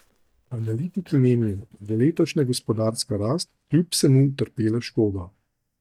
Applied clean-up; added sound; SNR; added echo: neural mask model DeepFilterNet 3.